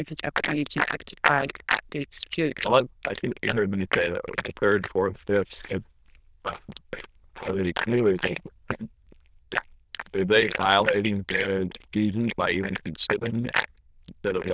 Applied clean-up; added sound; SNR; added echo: neural diffusion model UNIVERSE++.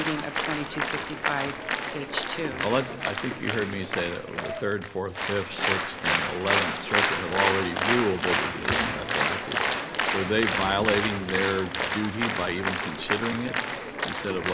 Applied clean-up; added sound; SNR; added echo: none; Applause; -1 dB; none.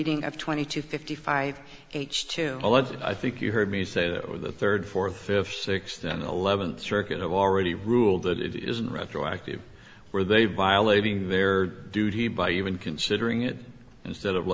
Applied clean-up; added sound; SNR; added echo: none; none; none; none.